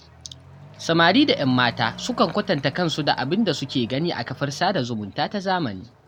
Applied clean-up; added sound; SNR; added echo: none; Accelerating, revving, vroom / Truck; 20 dB; none.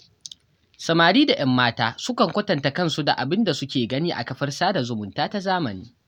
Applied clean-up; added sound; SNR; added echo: none; none; none; none.